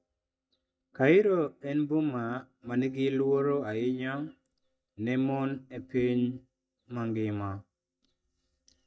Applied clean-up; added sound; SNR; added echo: neural mask model DeepFilterNet 3.